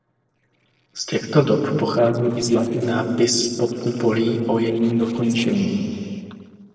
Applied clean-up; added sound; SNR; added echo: neural separator model SepFormer DNS4.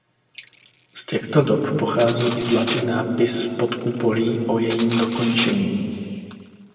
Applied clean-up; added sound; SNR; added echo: none; Cutlery, silverware; 8 dB; reverberation time 2.4 s.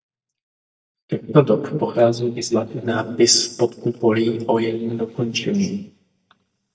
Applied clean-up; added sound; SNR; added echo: neural mask model DeepFilterNet 3.